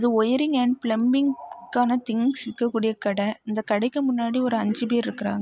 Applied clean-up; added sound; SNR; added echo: none; none; none; none.